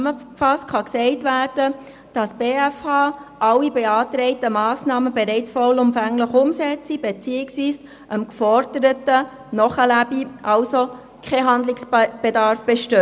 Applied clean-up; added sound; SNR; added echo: none; none; none; none.